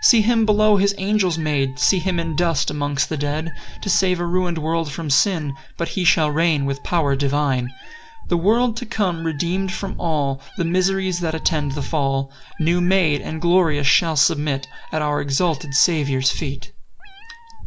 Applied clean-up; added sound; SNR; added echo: none; Meow; 6 dB; none.